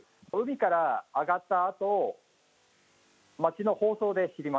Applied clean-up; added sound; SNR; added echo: none; none; none; none.